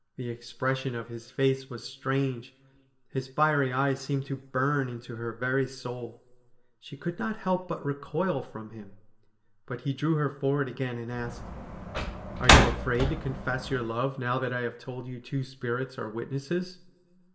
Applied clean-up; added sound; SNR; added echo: none; Slam; -5 dB; reverberation time 0.7 s.